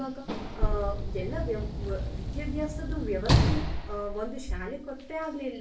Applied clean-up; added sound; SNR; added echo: none; Sliding door / Slam; -5 dB; reverberation time 0.4 s.